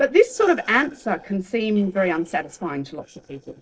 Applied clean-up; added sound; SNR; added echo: neural separator model SepFormer DNS4.